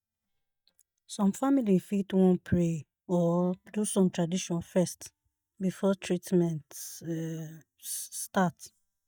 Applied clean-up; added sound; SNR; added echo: neural mask model DeepFilterNet 3.